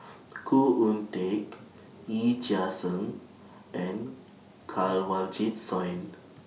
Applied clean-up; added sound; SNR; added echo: none; none; none; none.